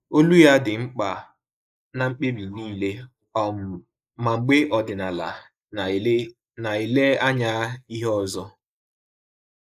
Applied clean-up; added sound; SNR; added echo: neural mask model Resemble Enhance denoiser.